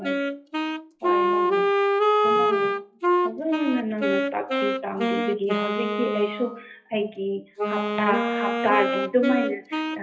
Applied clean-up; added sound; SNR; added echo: classical method WPE with log-MMSE.